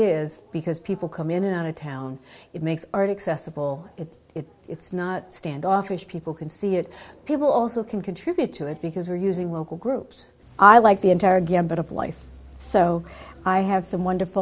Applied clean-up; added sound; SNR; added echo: none; none; none; none.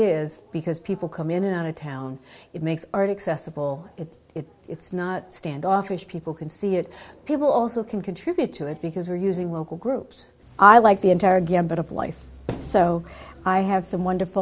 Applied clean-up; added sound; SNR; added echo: none; Thump, thud; 14 dB; none.